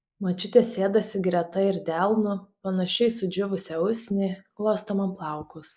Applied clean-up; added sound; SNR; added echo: neural mask model Resemble Enhance denoiser.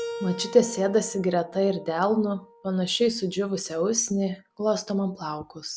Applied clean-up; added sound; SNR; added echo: none; Keyboard (musical); 17 dB; none.